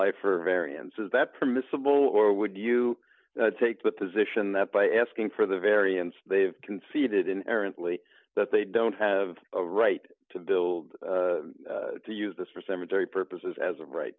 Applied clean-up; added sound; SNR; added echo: none; none; none; none.